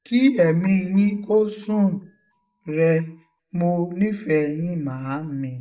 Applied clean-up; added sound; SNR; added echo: neural mask model DeepFilterNet 3.